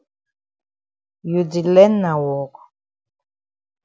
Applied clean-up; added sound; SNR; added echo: none; none; none; none.